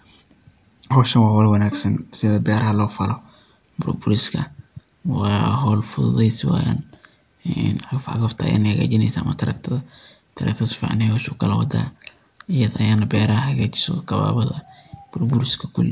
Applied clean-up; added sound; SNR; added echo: none; Bowed string instrument; 18 dB; none.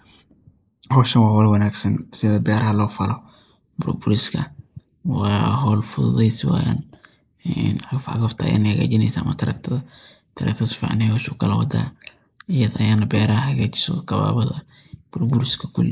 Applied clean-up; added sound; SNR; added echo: neural mask model Resemble Enhance denoiser.